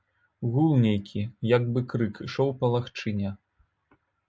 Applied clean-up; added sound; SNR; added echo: none; none; none; none.